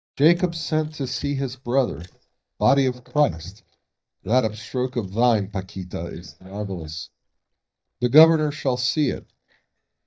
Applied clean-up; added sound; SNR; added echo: neural mask model DeepFilterNet 3.